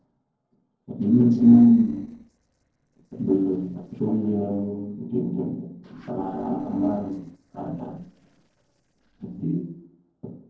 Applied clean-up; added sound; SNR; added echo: neural separator model SepFormer DNS4.